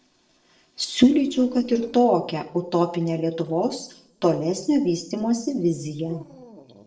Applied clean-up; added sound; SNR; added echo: neural separator model SepFormer DNS4.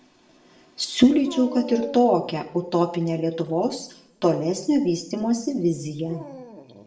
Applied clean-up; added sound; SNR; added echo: none; Dog; 19 dB; reverberation time 0.5 s.